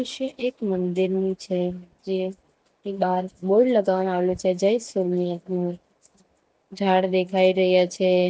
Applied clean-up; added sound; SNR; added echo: none; none; none; none.